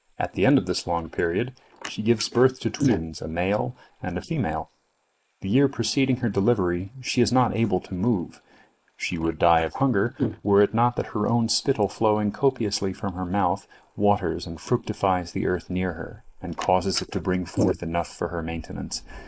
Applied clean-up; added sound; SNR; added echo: neural mask model Resemble Enhance denoiser.